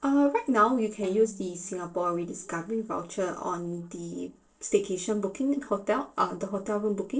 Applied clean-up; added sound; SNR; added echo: neural separator model SepFormer DNS4.